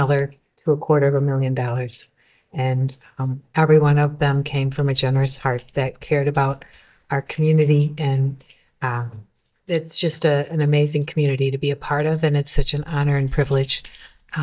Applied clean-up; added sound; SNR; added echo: neural mask model DeepFilterNet 3.